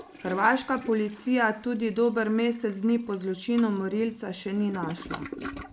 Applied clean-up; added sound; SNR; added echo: none; Toilet flush; 16 dB; none.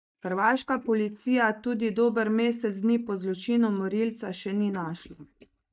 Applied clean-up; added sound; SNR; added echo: neural mask model DeepFilterNet 3.